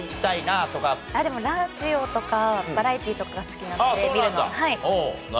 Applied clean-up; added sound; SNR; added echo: none; Cupboard open or close; 17 dB; none.